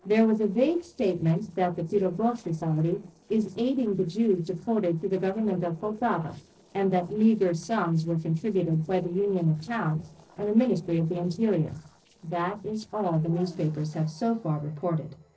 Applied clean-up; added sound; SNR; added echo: neural separator model SepFormer DNS4.